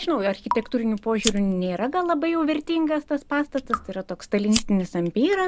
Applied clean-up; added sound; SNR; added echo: none; Fire + Raindrop / Drip; 11 dB; none.